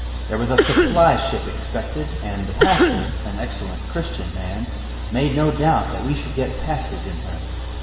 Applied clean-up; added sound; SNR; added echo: none; Cough; 0 dB; reverberation time 2.8 s.